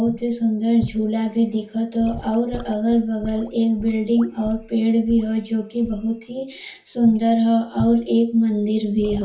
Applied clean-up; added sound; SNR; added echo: none; Sink (filling or washing) / Gurgling / Liquid; 17 dB; reverberation time 0.3 s.